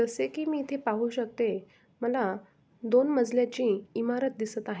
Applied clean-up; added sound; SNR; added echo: none; none; none; none.